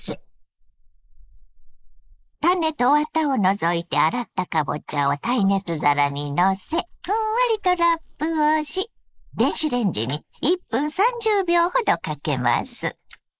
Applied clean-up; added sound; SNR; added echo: neural mask model Resemble Enhance denoiser.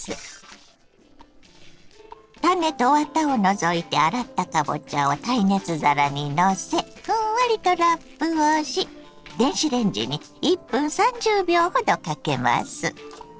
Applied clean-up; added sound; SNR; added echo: neural separator model SepFormer DNS4.